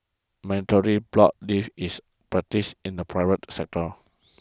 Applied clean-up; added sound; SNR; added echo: none; none; none; none.